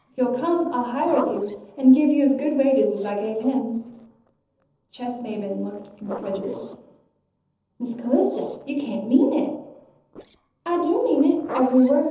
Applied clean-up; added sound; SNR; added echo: neural separator model SepFormer DNS4.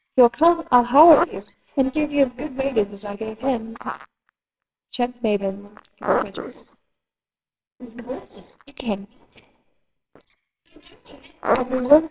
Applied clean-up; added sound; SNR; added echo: neural separator model SepFormer WHAMR!.